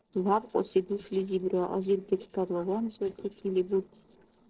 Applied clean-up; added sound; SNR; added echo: neural separator model SepFormer DNS4.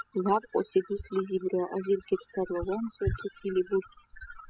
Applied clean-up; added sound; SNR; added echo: classical method spectral subtraction.